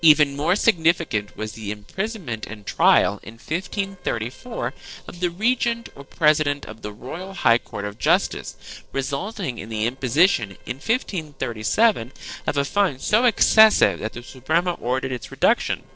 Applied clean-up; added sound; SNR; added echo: neural separator model SepFormer DNS4.